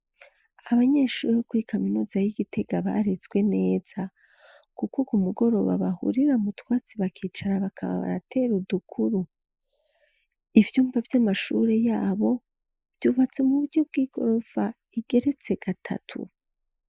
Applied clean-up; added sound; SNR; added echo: neural mask model Resemble Enhance denoiser.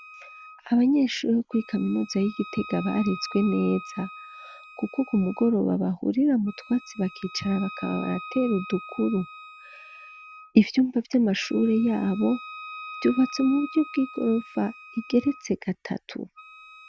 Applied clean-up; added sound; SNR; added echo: none; Wind instrument, woodwind instrument; 17 dB; none.